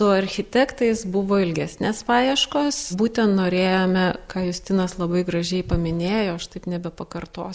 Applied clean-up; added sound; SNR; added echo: none; none; none; none.